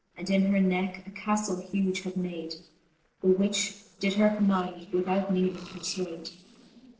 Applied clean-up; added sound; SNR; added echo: neural separator model SepFormer DNS4.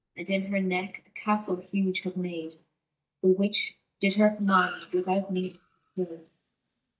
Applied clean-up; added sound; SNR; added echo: neural mask model DeepFilterNet 3.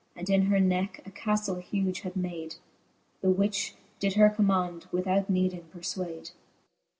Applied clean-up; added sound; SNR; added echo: none; none; none; none.